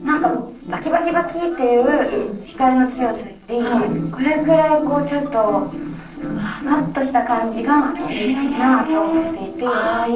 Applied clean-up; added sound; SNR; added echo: neural separator model SepFormer DNS4.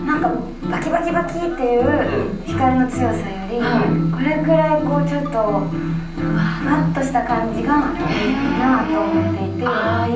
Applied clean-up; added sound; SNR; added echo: none; Motor vehicle (road); 17 dB; reverberation time 0.6 s.